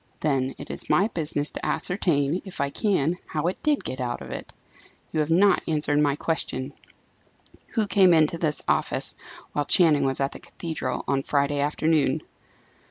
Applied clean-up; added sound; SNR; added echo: none; none; none; none.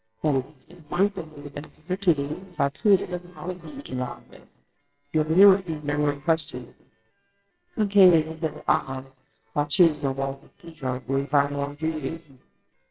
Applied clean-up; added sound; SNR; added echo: neural separator model SepFormer WHAMR!.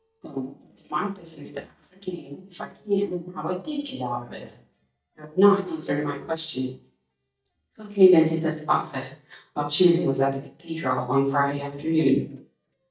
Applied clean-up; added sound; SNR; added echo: neural mask model DeepFilterNet 3.